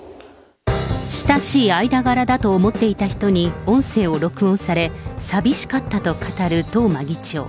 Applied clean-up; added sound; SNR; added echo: none; none; none; none.